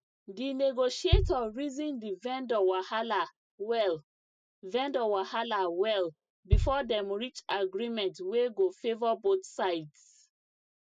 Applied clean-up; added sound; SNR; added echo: classical method spectral subtraction.